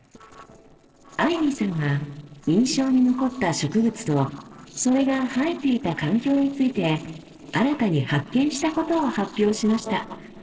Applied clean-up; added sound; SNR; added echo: neural separator model SepFormer DNS4.